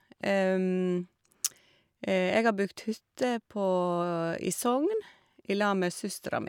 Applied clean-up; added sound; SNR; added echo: none; none; none; none.